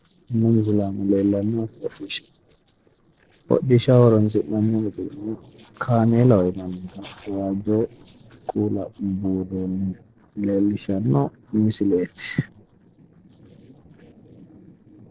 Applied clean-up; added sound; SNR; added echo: neural separator model SepFormer DNS4.